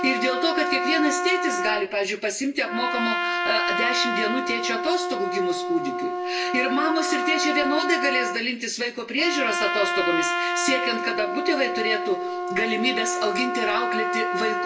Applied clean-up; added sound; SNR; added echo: none; Trumpet; 1 dB; reverberation time 0.2 s.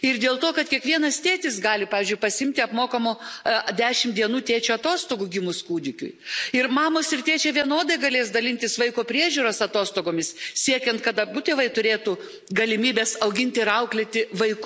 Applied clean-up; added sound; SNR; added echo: none; none; none; none.